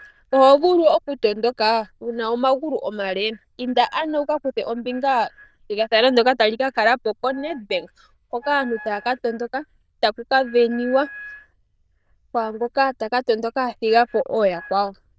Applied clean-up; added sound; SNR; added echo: neural diffusion model UNIVERSE++.